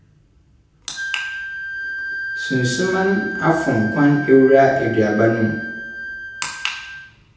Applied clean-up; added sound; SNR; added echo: none; Wind instrument, woodwind instrument; 9 dB; reverberation time 0.9 s.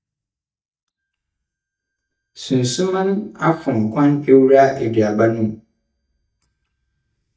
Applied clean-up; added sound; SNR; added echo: neural mask model DeepFilterNet 3.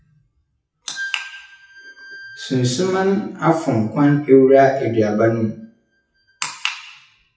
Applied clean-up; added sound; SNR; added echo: classical method WPE with log-MMSE.